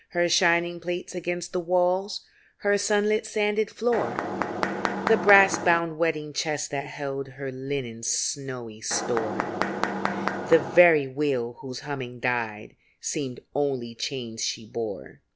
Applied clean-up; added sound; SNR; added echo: none; Mechanisms; 3 dB; none.